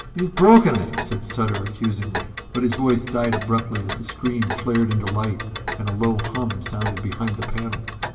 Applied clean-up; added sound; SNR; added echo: none; Tick; 9 dB; reverberation time 2.0 s.